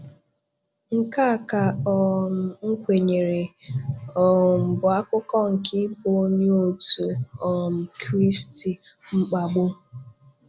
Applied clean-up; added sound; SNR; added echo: none; none; none; none.